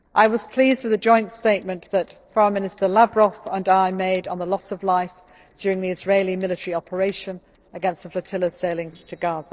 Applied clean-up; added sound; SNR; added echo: neural separator model SepFormer DNS4.